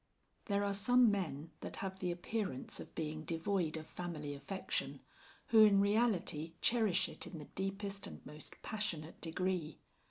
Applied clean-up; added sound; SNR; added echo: none; none; none; none.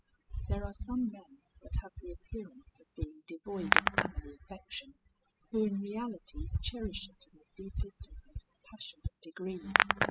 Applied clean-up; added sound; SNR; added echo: classical method spectral subtraction.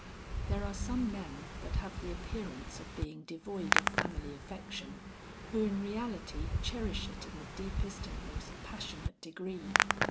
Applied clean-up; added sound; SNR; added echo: none; Hands; -4 dB; none.